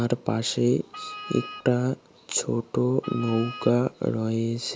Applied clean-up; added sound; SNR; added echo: none; Wind instrument, woodwind instrument; 15 dB; none.